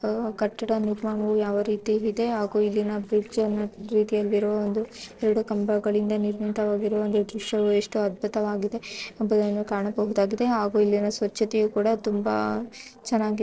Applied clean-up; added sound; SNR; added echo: neural separator model SepFormer DNS4.